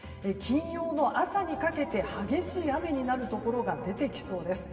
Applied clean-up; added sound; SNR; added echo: none; none; none; reverberation time 2.7 s.